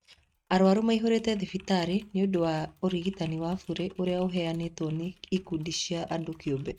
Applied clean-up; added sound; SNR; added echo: neural mask model RNNoise.